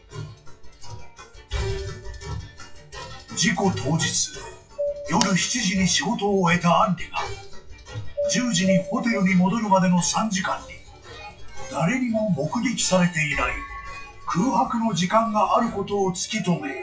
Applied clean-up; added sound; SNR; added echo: classical method WPE with log-MMSE.